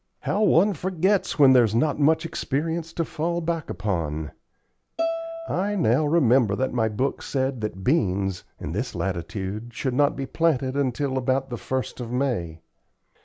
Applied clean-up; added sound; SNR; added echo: none; Bowed string instrument; 8 dB; none.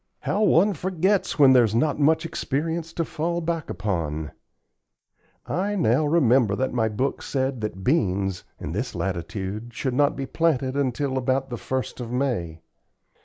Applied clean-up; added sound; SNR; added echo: neural mask model Resemble Enhance denoiser.